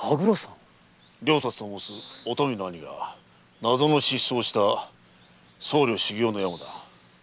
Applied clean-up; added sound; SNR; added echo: none; none; none; none.